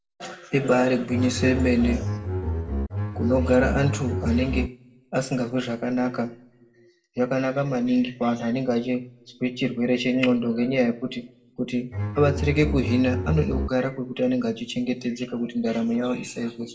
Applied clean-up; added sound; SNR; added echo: none; Bowed string instrument; 2 dB; reverberation time 0.3 s.